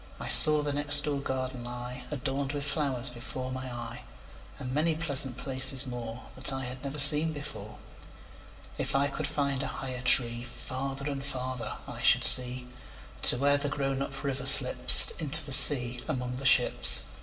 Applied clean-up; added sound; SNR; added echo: none; none; none; reverberation time 1.5 s.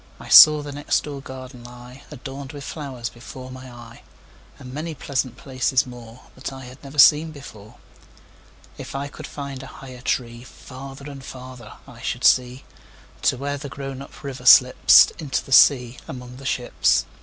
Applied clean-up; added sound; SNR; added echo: none; none; none; none.